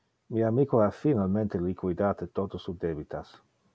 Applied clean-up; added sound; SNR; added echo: none; none; none; none.